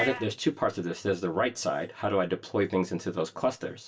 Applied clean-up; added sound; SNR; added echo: none; Meow; 14 dB; reverberation time 0.2 s.